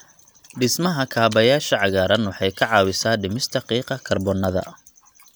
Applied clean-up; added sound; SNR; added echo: none; none; none; none.